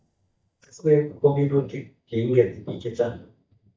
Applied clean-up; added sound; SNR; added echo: neural mask model DeepFilterNet 3.